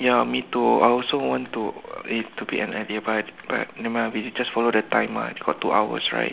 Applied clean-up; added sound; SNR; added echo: none; none; none; none.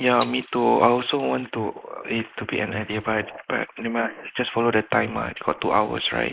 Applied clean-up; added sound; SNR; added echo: neural mask model Resemble Enhance denoiser.